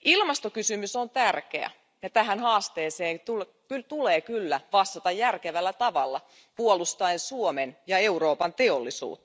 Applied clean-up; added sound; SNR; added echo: none; none; none; none.